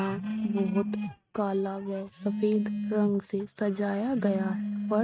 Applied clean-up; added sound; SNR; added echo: neural mask model RNNoise.